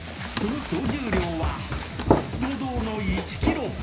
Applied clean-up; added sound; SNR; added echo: none; Run; -1 dB; reverberation time 1.4 s.